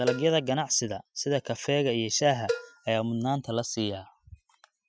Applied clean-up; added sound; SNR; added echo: classical method Wiener filter.